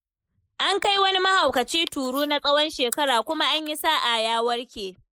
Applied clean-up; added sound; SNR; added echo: neural mask model Resemble Enhance denoiser.